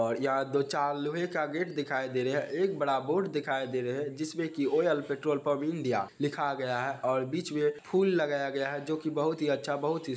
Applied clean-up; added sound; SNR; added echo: none; none; none; none.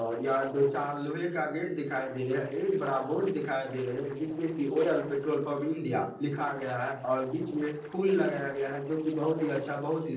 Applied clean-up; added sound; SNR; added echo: neural separator model SepFormer DNS4.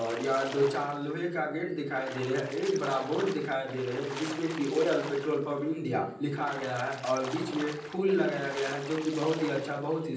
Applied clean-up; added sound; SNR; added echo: none; Splash, splatter; 12 dB; reverberation time 0.6 s.